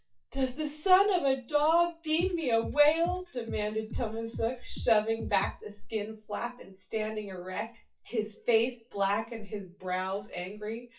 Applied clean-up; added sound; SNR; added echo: classical method WPE with log-MMSE.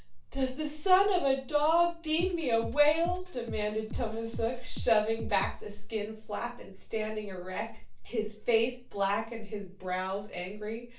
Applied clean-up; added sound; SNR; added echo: none; Drum kit; 12 dB; reverberation time 0.3 s.